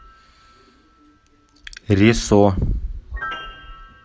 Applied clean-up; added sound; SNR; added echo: none; Piano; 18 dB; none.